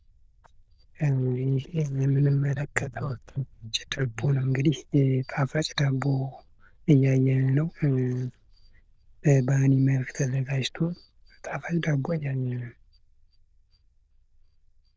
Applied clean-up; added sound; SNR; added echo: neural diffusion model UNIVERSE++.